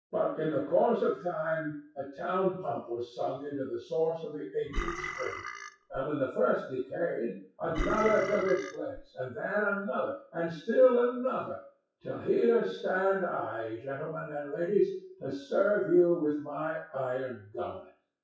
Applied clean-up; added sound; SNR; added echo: classical method WPE with log-MMSE.